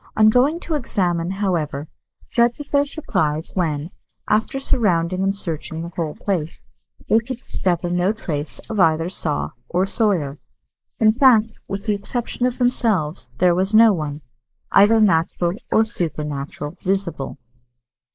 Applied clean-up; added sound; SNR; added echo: neural mask model Resemble Enhance denoiser.